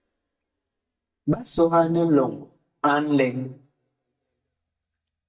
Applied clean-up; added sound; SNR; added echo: neural mask model DeepFilterNet 3.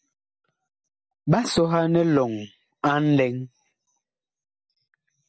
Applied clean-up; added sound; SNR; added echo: none; none; none; none.